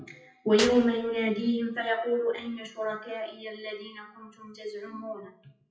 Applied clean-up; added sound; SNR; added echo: classical method WPE with log-MMSE.